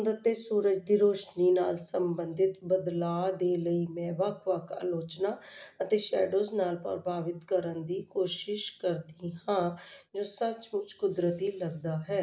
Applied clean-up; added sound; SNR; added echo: none; none; none; none.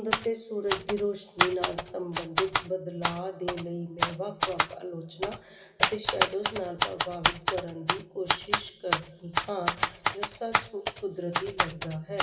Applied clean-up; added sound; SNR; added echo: none; Typewriter; -3 dB; reverberation time 1.7 s.